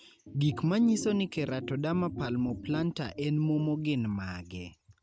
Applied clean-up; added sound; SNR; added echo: neural mask model RNNoise.